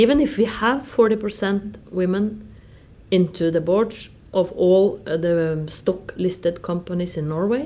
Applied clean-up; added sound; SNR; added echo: none; none; none; none.